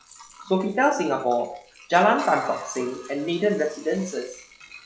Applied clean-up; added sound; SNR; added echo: classical method log-MMSE.